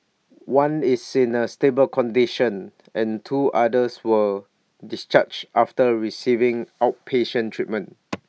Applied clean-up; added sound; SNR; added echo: none; none; none; none.